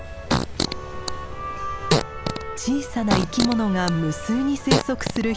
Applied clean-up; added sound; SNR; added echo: none; Fart; 2 dB; none.